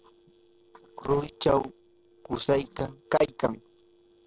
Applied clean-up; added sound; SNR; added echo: neural separator model SepFormer DNS4.